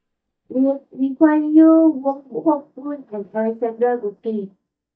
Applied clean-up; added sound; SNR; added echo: neural mask model DeepFilterNet 3.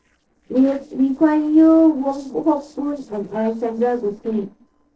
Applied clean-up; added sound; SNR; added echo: neural separator model SepFormer DNS4.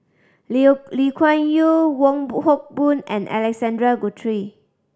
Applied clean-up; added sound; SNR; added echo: none; none; none; none.